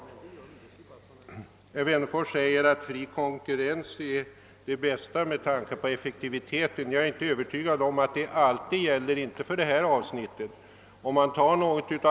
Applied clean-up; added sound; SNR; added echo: none; none; none; none.